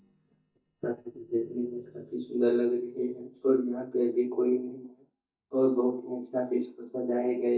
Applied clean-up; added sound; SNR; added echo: neural mask model DeepFilterNet 3.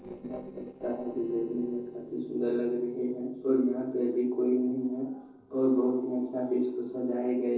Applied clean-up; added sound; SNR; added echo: neural separator model SepFormer DNS4.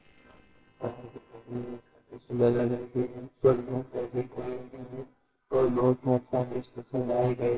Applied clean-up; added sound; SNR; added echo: neural separator model SepFormer WHAMR!.